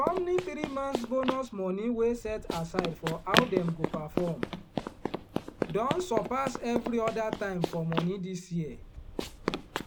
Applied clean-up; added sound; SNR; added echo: none; Run; 3 dB; none.